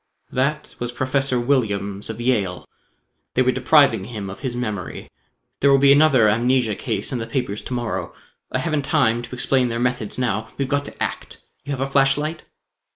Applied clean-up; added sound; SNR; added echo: neural mask model Resemble Enhance denoiser.